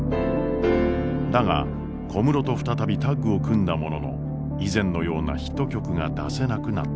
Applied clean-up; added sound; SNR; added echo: none; none; none; none.